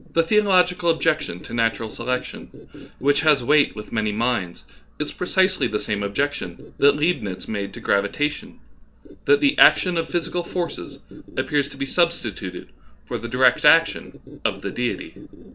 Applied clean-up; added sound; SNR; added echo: none; Squeak; 18 dB; none.